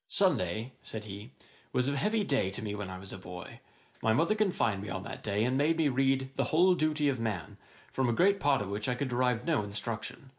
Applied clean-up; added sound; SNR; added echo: none; none; none; none.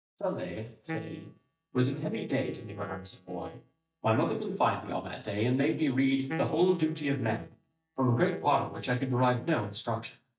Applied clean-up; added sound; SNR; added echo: neural mask model DeepFilterNet 3.